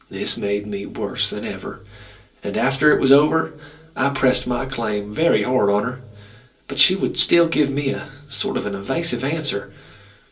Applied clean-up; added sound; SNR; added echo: none; none; none; reverberation time 0.3 s.